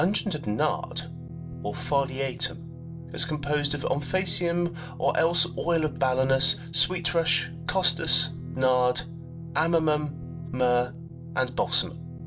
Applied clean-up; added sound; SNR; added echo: none; Guitar; 10 dB; reverberation time 0.2 s.